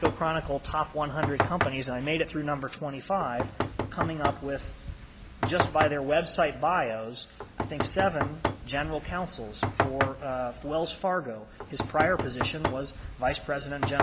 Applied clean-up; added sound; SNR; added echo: none; Knock; 3 dB; none.